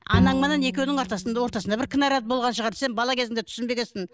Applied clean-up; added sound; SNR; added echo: none; Bowed string instrument; 4 dB; none.